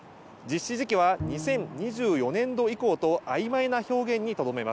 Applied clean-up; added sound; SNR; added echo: none; Bowed string instrument; 15 dB; none.